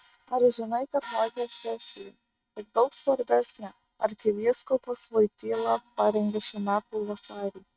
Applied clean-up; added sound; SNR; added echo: neural mask model RNNoise.